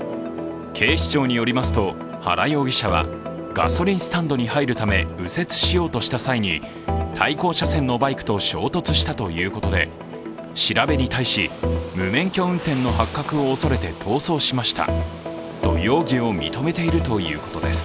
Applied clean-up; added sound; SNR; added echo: none; none; none; none.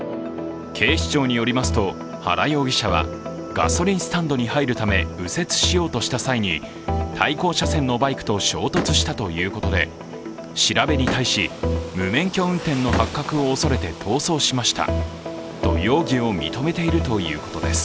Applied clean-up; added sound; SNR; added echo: none; Slam; 10 dB; none.